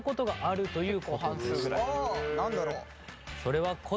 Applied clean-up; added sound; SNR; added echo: none; none; none; none.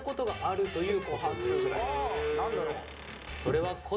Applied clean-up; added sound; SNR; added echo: none; Squeak / Wood; 11 dB; reverberation time 2.6 s.